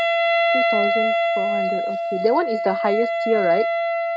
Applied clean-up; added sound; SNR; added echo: none; Wind instrument, woodwind instrument; -4 dB; none.